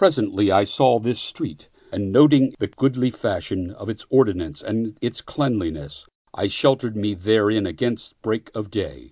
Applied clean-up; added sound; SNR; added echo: none; none; none; none.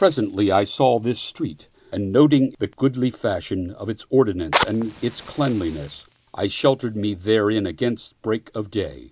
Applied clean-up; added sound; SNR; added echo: none; Fire; 14 dB; none.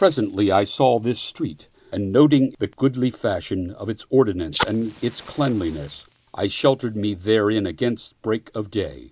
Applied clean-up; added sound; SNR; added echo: neural mask model Resemble Enhance denoiser.